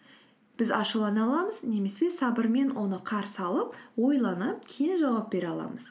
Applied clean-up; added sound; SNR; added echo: none; none; none; none.